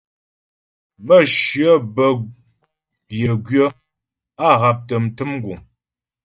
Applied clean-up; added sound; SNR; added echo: neural mask model DeepFilterNet 3.